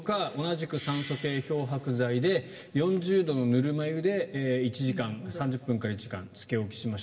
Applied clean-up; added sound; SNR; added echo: none; none; none; reverberation time 1.9 s.